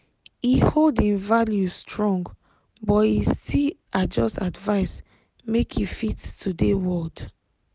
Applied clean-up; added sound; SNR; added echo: none; none; none; none.